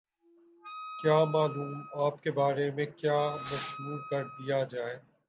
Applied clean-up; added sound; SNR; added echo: none; Fireworks + Wind instrument, woodwind instrument; 12 dB; none.